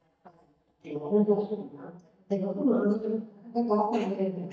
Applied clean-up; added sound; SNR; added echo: neural mask model DeepFilterNet 3.